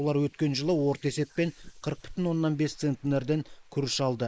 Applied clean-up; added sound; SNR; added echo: neural mask model Resemble Enhance denoiser.